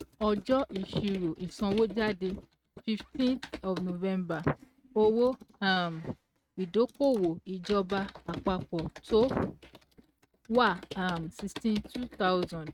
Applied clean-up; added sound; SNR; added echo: neural mask model RNNoise.